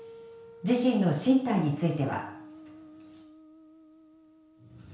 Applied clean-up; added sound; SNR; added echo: none; Guitar; 19 dB; reverberation time 0.5 s.